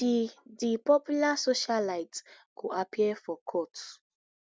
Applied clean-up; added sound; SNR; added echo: none; none; none; none.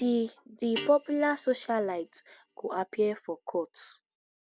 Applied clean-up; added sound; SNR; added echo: none; Guitar; 16 dB; none.